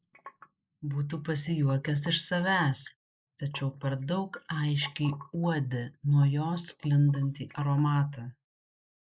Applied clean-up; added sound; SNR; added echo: neural mask model Resemble Enhance denoiser.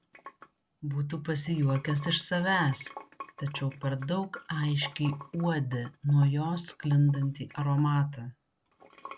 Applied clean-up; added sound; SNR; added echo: none; Sink (filling or washing) / Water; 19 dB; none.